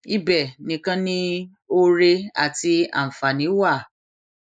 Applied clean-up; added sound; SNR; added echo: neural mask model Resemble Enhance denoiser.